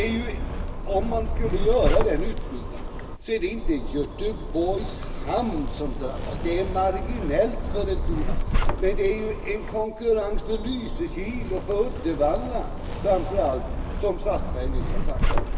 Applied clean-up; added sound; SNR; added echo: none; Zipper (clothing); -1 dB; reverberation time 1.3 s.